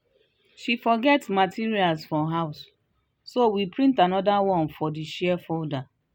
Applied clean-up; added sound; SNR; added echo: none; none; none; none.